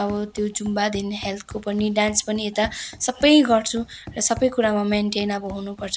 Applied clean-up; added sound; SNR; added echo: none; Run; 19 dB; none.